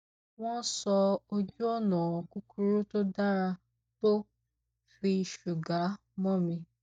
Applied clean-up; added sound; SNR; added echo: neural mask model DeepFilterNet 3.